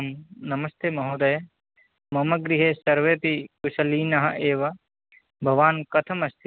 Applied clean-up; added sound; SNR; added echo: none; none; none; none.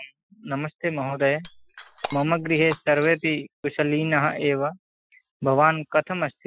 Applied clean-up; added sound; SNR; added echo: classical method Wiener filter.